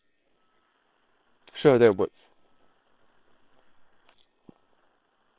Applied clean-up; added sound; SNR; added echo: neural separator model SepFormer WHAM!.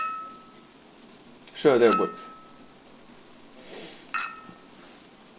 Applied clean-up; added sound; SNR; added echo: none; Chink, clink; 8 dB; none.